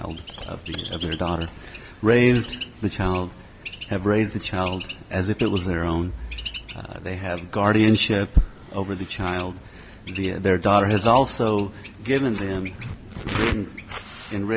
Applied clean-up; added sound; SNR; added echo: none; Bird; 16 dB; none.